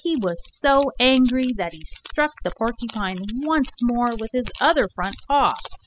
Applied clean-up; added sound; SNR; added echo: classical method spectral subtraction.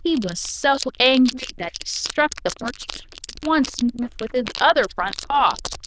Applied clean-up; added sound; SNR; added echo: neural diffusion model UNIVERSE++.